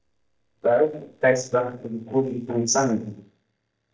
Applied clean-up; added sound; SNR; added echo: neural mask model DeepFilterNet 3.